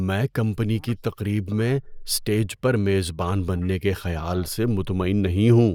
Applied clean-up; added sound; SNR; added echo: neural mask model Resemble Enhance denoiser.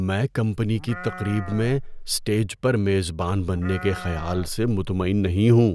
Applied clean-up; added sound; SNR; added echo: none; Livestock, farm animals, working animals; 12 dB; none.